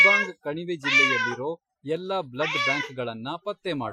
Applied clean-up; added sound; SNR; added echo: classical method Wiener filter.